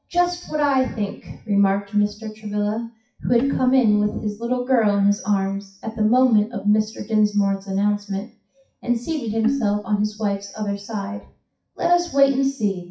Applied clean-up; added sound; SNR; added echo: classical method WPE with log-MMSE.